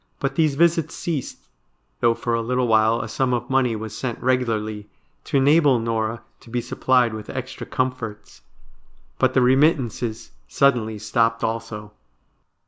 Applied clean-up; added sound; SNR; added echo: none; none; none; none.